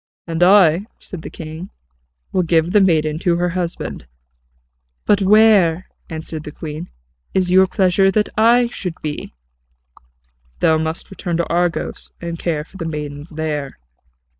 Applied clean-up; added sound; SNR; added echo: neural mask model DeepFilterNet 3.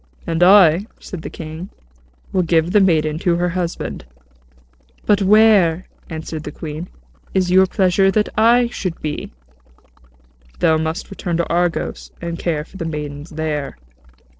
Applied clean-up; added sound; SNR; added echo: neural separator model SepFormer DNS4.